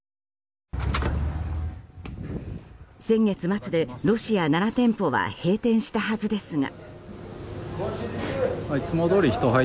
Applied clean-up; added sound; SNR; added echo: none; none; none; none.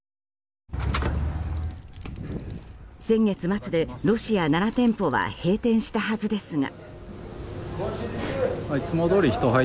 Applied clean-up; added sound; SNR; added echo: none; Wind; 20 dB; none.